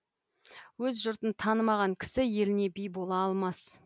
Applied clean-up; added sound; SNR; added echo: none; none; none; none.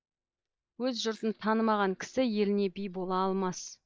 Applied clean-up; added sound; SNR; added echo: neural mask model DeepFilterNet 3.